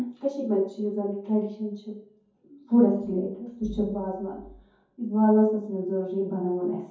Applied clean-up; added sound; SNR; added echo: none; none; none; reverberation time 0.6 s.